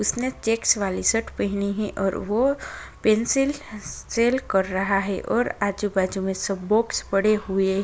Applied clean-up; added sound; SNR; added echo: none; none; none; none.